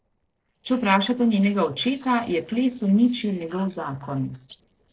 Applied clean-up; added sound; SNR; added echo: neural separator model SepFormer DNS4.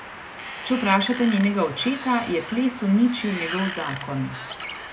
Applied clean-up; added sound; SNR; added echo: none; Wind; 11 dB; reverberation time 0.2 s.